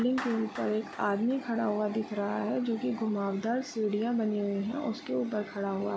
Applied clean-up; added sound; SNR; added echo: none; Clapping; 20 dB; none.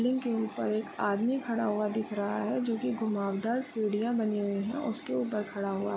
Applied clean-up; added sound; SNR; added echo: none; none; none; none.